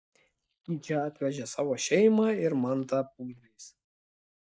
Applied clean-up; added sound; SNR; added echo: neural mask model DeepFilterNet 3.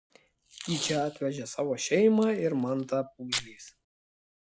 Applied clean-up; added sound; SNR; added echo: none; Packing tape, duct tape; 12 dB; none.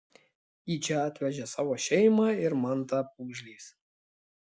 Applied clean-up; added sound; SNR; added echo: none; none; none; none.